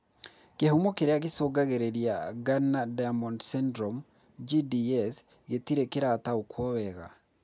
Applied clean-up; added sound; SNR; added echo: none; none; none; none.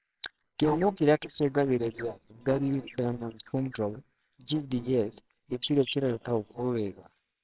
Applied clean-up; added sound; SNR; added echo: neural separator model SepFormer WHAMR!.